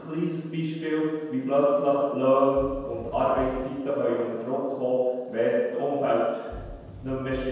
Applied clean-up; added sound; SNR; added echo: none; Fireworks; 19 dB; reverberation time 1.2 s.